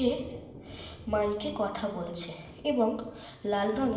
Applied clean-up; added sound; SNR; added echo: none; Thunder; 15 dB; reverberation time 0.9 s.